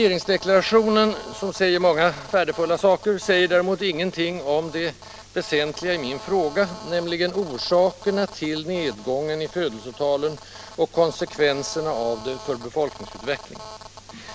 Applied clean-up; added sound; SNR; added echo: none; Telephone; 18 dB; none.